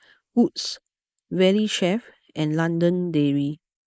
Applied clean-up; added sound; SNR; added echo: neural mask model Resemble Enhance denoiser.